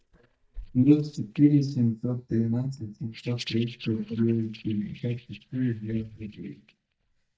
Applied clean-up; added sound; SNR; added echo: neural mask model DeepFilterNet 3.